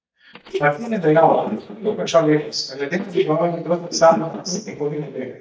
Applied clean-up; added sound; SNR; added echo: neural mask model DeepFilterNet 3.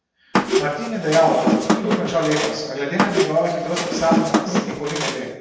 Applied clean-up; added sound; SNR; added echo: none; Squeak; 0 dB; reverberation time 1.1 s.